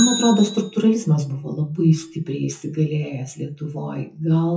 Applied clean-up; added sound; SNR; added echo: classical method WPE with log-MMSE.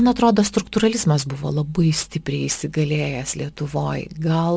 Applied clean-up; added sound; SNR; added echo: none; none; none; none.